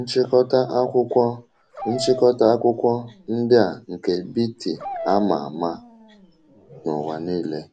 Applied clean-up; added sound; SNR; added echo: none; Dog; 14 dB; none.